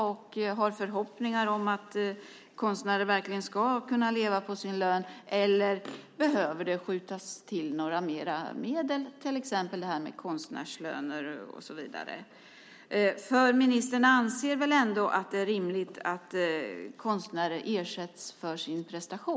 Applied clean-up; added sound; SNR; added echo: none; none; none; none.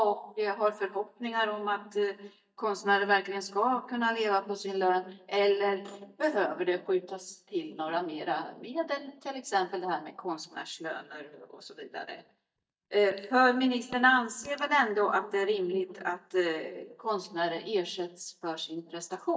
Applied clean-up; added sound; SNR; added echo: neural mask model DeepFilterNet 3.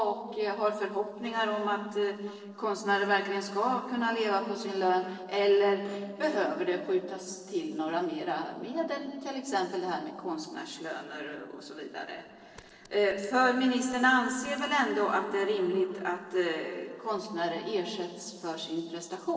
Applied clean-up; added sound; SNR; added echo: neural separator model SepFormer DNS4.